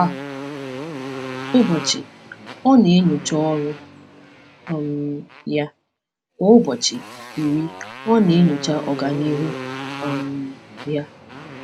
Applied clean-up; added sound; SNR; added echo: none; Motorcycle; 13 dB; none.